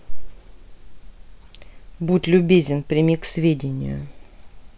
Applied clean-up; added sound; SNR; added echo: none; none; none; none.